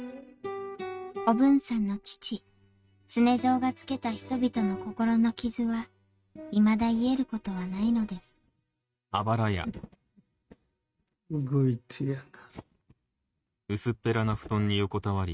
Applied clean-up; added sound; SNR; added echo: neural mask model RNNoise.